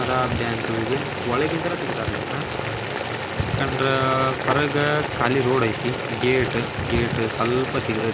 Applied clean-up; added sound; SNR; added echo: none; Boiling; 4 dB; none.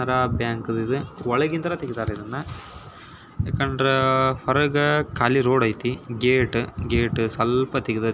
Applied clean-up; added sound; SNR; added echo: none; none; none; none.